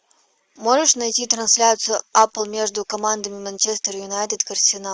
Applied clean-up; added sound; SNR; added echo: none; none; none; none.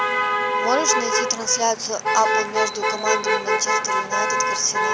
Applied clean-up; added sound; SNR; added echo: none; Motor vehicle (road); -3 dB; none.